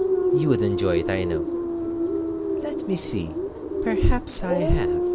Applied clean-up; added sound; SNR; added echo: none; Bird + Dog; -1 dB; none.